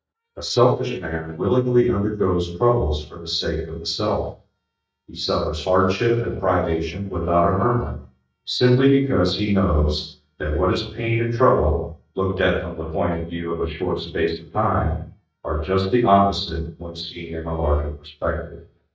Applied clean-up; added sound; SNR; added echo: neural mask model DeepFilterNet 3.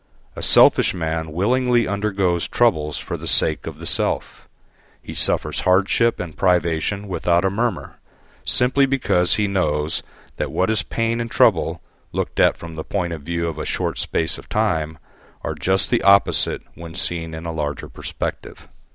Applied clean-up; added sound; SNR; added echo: none; none; none; none.